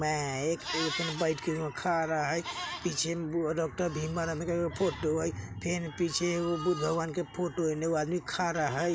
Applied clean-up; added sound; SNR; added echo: none; none; none; none.